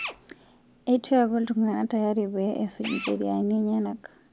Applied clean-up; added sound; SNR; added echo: none; Drill; 17 dB; none.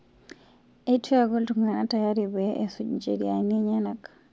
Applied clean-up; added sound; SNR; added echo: none; none; none; none.